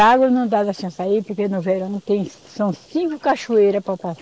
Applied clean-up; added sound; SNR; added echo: neural mask model Resemble Enhance denoiser.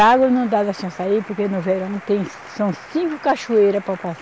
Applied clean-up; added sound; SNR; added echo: none; Applause; 19 dB; none.